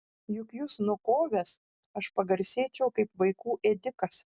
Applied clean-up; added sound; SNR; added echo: none; none; none; none.